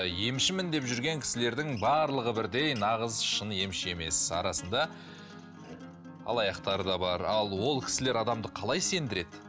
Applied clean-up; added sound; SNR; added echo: none; Acoustic guitar; 16 dB; none.